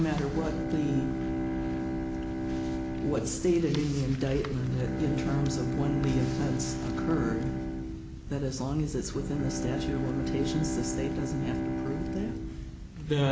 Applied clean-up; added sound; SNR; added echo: none; Bowed string instrument; 3 dB; none.